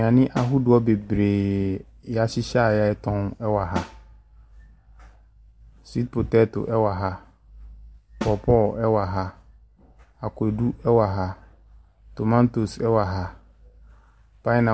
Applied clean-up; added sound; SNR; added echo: none; Snare drum; 17 dB; none.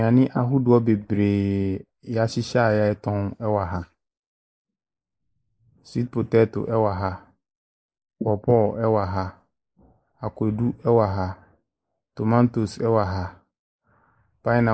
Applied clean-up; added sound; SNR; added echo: neural mask model Resemble Enhance denoiser.